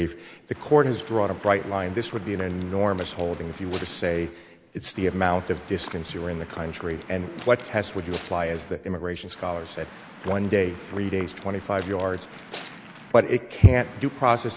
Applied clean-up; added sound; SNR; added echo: none; Waves, surf / Wind; 18 dB; none.